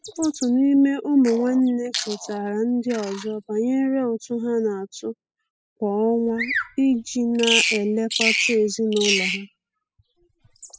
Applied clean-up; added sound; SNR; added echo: classical method spectral subtraction.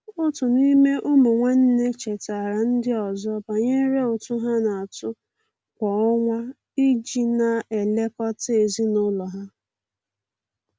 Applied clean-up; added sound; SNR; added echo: none; none; none; none.